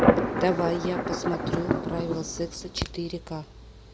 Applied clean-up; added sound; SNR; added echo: none; Thunder; -2 dB; none.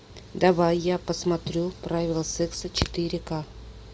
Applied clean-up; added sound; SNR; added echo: none; none; none; none.